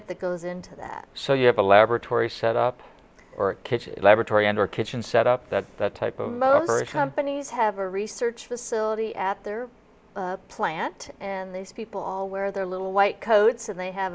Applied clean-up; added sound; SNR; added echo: none; none; none; none.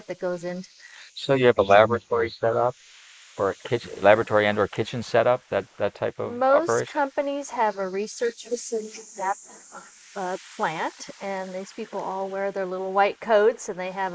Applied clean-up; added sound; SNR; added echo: neural mask model Resemble Enhance denoiser.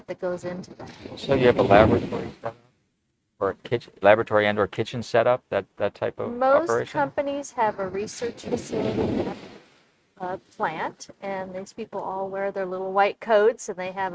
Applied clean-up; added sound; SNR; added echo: neural mask model RNNoise.